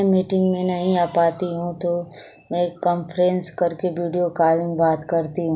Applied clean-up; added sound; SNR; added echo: none; none; none; none.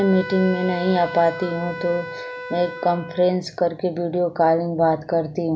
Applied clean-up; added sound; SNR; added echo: none; Wind instrument, woodwind instrument; 13 dB; none.